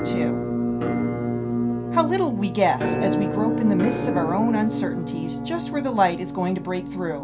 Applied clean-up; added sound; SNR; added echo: none; Musical instrument; 2 dB; reverberation time 0.3 s.